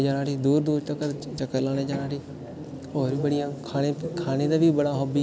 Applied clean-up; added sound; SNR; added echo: none; none; none; none.